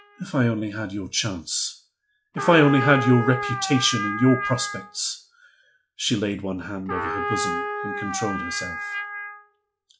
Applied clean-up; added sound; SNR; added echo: classical method log-MMSE.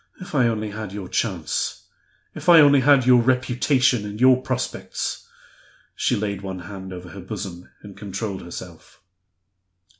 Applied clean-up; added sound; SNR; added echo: none; none; none; none.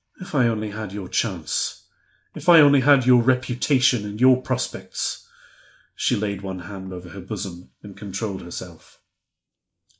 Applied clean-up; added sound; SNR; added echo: neural mask model Resemble Enhance denoiser.